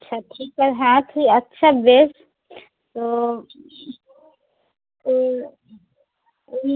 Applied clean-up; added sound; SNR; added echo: none; none; none; none.